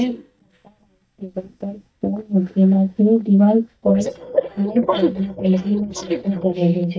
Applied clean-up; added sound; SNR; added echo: neural mask model DeepFilterNet 3.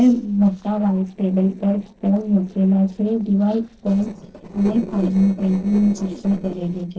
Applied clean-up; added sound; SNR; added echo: neural separator model SepFormer DNS4.